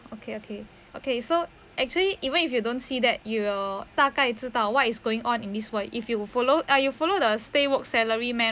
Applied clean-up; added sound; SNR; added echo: none; none; none; none.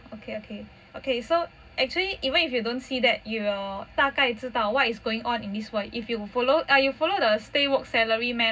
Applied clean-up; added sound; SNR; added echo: none; none; none; reverberation time 0.4 s.